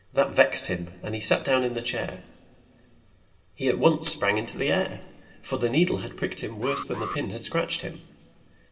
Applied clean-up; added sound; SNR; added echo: none; Alarm; 14 dB; reverberation time 2.6 s.